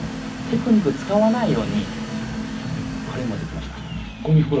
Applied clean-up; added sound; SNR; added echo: none; Domestic sounds, home sounds; 16 dB; reverberation time 0.4 s.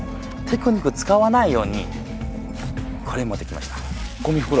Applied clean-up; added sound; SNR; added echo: none; none; none; none.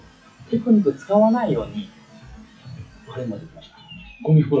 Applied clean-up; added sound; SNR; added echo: classical method WPE with log-MMSE.